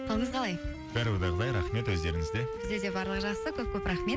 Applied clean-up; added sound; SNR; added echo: none; Wind instrument, woodwind instrument; 5 dB; none.